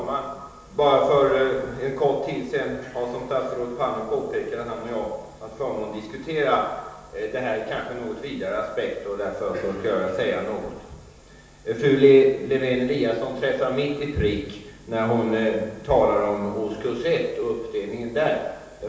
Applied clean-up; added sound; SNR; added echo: none; none; none; reverberation time 0.9 s.